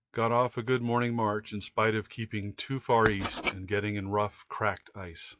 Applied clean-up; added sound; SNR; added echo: classical method log-MMSE.